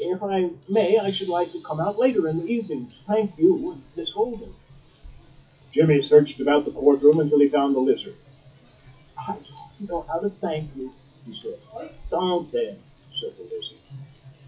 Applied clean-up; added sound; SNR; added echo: classical method WPE with log-MMSE.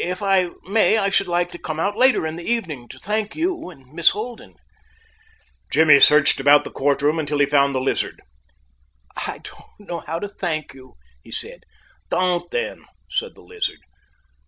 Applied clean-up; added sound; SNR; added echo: none; none; none; none.